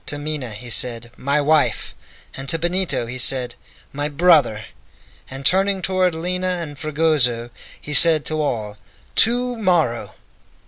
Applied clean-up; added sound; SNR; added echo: none; none; none; none.